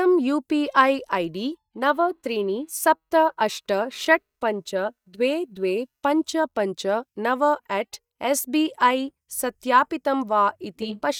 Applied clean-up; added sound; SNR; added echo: neural mask model DeepFilterNet 3.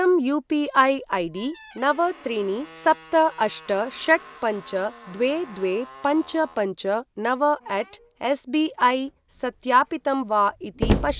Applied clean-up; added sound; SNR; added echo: none; Slam; 12 dB; none.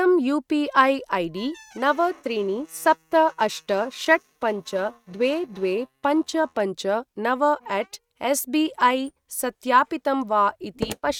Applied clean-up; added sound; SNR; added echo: neural mask model RNNoise.